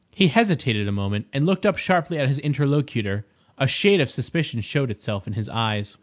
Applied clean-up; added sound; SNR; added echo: none; none; none; none.